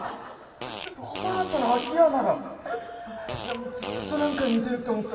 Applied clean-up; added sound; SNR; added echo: none; Fart; 9 dB; reverberation time 2.0 s.